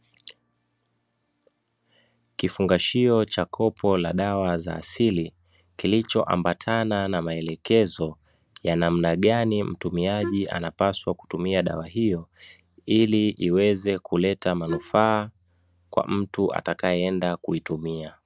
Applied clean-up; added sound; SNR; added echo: none; Wind instrument, woodwind instrument; 10 dB; none.